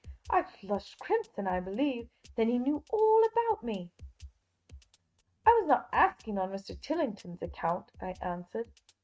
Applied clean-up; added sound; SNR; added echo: neural mask model RNNoise.